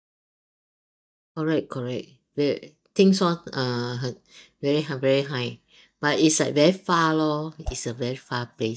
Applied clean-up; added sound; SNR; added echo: neural mask model DeepFilterNet 3.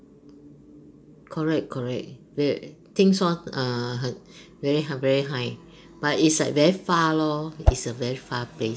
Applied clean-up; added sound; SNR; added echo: none; Whoosh, swoosh, swish; -4 dB; none.